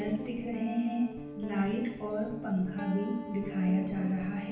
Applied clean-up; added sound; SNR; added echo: none; Guitar; 8 dB; reverberation time 0.9 s.